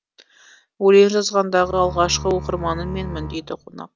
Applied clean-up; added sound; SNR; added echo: none; Bowed string instrument; 11 dB; none.